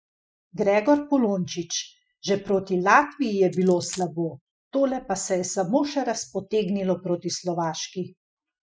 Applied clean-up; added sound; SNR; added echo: classical method Wiener filter.